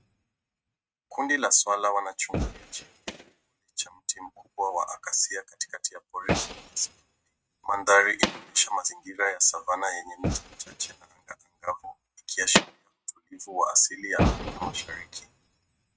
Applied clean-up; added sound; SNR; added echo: neural mask model RNNoise.